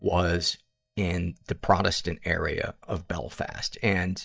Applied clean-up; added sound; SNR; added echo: neural mask model DeepFilterNet 3.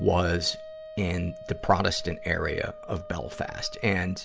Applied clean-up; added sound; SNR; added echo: none; Wind instrument, woodwind instrument; 15 dB; none.